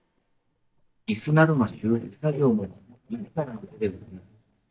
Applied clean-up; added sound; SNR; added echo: neural mask model DeepFilterNet 3.